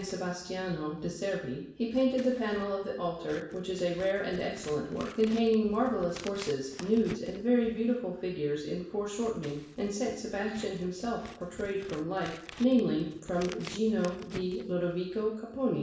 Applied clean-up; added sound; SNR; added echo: none; Scissors; 19 dB; reverberation time 0.7 s.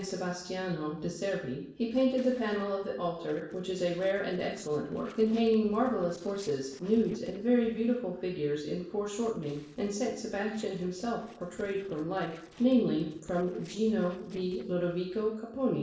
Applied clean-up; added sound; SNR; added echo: neural separator model SepFormer DNS4.